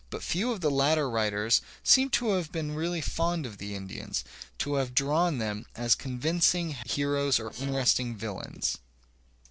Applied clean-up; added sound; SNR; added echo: neural separator model SepFormer DNS4.